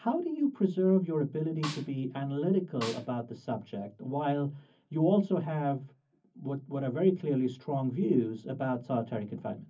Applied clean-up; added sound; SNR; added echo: none; Snare drum; 12 dB; reverberation time 0.3 s.